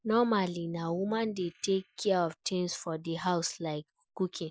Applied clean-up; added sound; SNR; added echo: none; none; none; none.